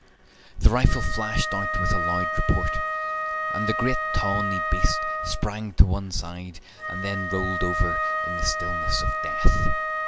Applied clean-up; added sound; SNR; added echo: none; Wind instrument, woodwind instrument; 4 dB; none.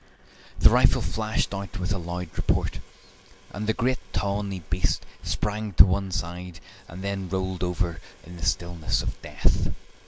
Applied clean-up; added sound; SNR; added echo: neural mask model Resemble Enhance denoiser.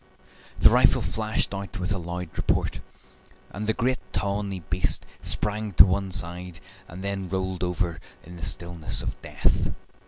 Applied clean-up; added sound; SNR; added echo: none; none; none; none.